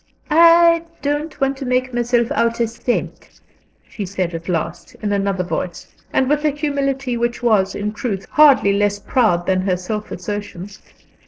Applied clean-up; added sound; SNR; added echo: neural separator model SepFormer DNS4.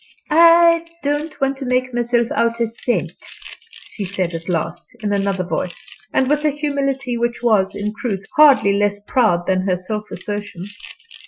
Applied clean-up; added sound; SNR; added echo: classical method Wiener filter.